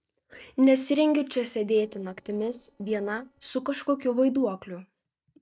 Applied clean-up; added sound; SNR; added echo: neural separator model SepFormer DNS4.